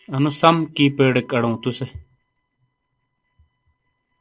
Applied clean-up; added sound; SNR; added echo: neural separator model SepFormer DNS4.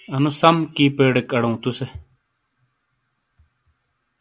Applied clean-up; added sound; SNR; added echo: none; none; none; none.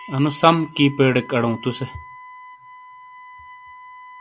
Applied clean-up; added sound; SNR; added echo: none; Wind instrument, woodwind instrument; 18 dB; none.